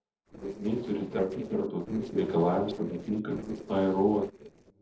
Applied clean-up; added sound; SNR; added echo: neural separator model SepFormer DNS4.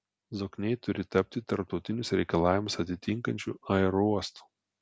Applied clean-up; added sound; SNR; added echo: none; none; none; none.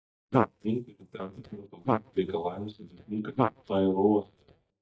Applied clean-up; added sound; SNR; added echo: neural mask model DeepFilterNet 3.